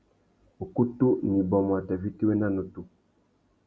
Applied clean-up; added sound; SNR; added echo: none; none; none; none.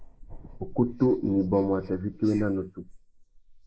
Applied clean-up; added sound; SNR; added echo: neural mask model Resemble Enhance denoiser.